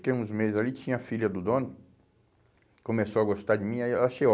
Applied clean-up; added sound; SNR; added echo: none; none; none; none.